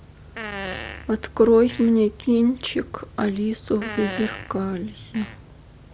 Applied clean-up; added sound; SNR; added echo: none; Fart; 13 dB; none.